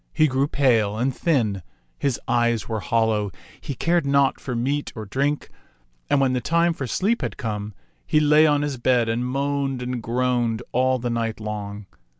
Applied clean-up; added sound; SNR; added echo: none; none; none; none.